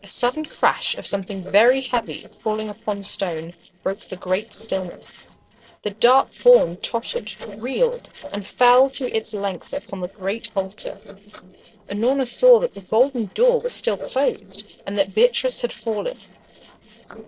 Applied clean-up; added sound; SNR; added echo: neural separator model SepFormer DNS4.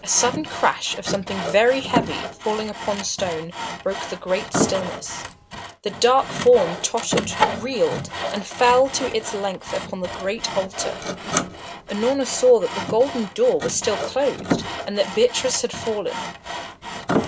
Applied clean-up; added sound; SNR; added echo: none; Sawing; 6 dB; none.